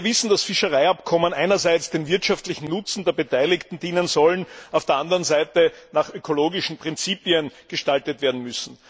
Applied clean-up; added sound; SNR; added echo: none; none; none; none.